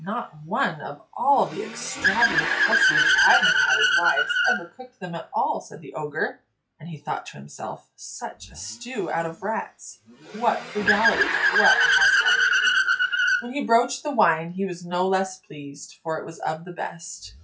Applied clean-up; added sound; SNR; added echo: classical method log-MMSE.